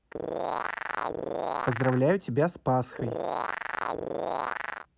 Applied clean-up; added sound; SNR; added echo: none; Animal; 1 dB; none.